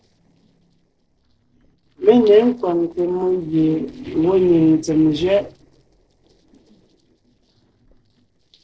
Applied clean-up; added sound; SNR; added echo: neural separator model SepFormer DNS4.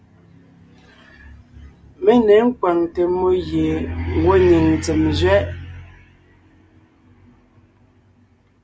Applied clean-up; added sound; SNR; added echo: none; none; none; none.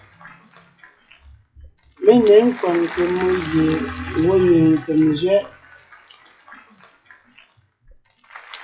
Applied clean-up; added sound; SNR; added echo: classical method WPE with log-MMSE.